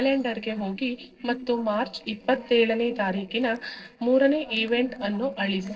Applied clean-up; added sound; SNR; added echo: neural separator model SepFormer DNS4.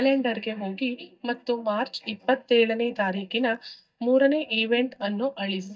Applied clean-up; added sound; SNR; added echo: neural mask model DeepFilterNet 3.